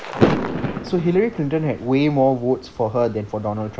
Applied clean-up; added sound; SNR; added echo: neural mask model Resemble Enhance denoiser.